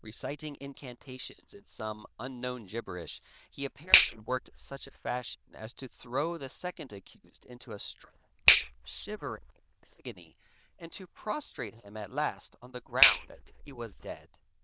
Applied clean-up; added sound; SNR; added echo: neural diffusion model UNIVERSE++.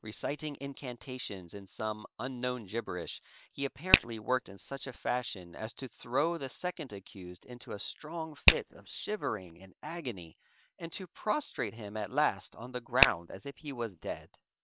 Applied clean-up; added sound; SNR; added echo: neural separator model SepFormer WHAM!.